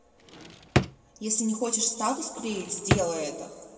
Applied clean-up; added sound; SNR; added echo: none; Drawer open or close; 0 dB; reverberation time 2.1 s.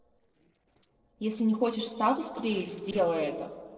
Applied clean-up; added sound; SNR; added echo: neural separator model SepFormer DNS4.